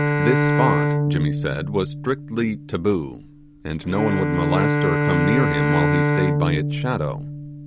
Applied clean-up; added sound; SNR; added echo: none; Bowed string instrument; -3 dB; none.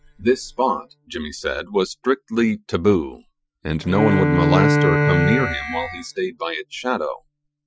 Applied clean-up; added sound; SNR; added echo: classical method Wiener filter.